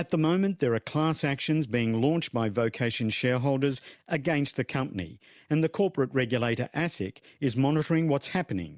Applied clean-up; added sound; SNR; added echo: none; none; none; none.